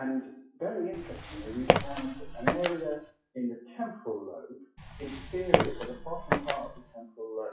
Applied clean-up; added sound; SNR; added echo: classical method WPE with log-MMSE.